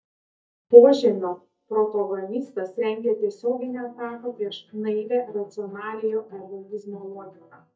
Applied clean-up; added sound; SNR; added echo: neural mask model DeepFilterNet 3.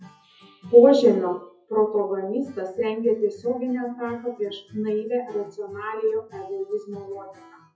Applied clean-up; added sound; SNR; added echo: classical method WPE with log-MMSE.